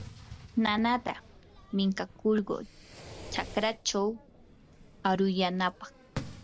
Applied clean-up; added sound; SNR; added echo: none; Fireworks; 15 dB; none.